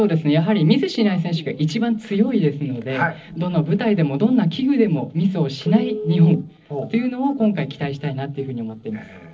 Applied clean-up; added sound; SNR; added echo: neural separator model SepFormer DNS4.